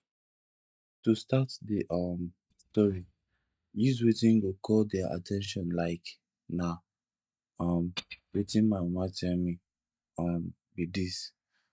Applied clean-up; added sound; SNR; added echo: neural mask model DeepFilterNet 3.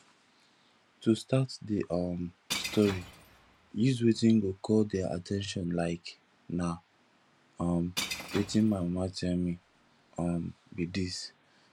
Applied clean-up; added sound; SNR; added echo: none; Shatter / Crushing; 11 dB; none.